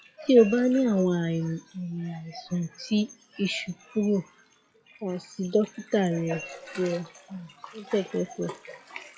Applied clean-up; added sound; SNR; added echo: classical method log-MMSE.